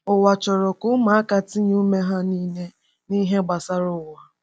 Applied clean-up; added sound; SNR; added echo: none; none; none; none.